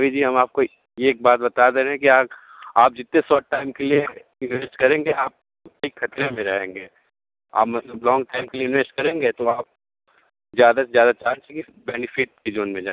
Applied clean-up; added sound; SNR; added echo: none; none; none; none.